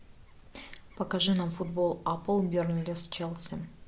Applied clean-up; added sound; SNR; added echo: none; Bird; 20 dB; none.